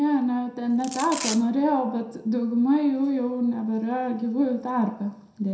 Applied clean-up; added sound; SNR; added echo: none; Domestic sounds, home sounds; 10 dB; reverberation time 0.6 s.